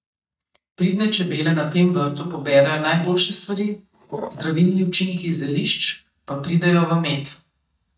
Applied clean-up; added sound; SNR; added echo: neural mask model DeepFilterNet 3.